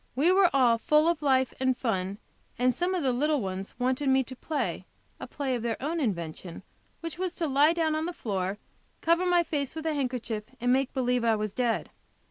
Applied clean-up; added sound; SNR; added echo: none; none; none; none.